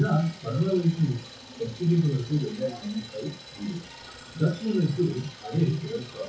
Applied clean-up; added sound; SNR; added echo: classical method WPE with log-MMSE.